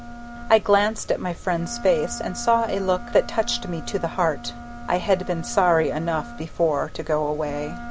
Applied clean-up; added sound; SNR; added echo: none; Wind instrument, woodwind instrument; 16 dB; none.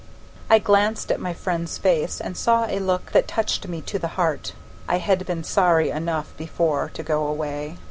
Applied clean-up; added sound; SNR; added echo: none; none; none; none.